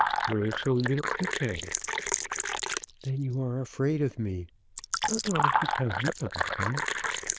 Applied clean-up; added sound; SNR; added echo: neural diffusion model UNIVERSE++.